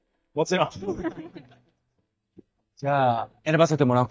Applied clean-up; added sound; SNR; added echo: neural mask model DeepFilterNet 3.